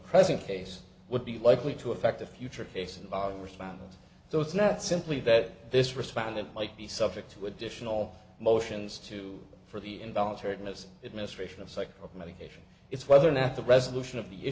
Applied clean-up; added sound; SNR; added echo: none; none; none; none.